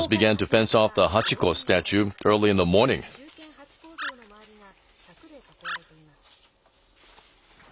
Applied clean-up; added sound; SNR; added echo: none; Animal; 15 dB; none.